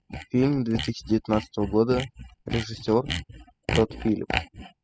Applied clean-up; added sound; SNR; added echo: classical method spectral subtraction.